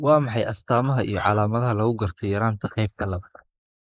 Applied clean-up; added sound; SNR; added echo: neural mask model Resemble Enhance denoiser.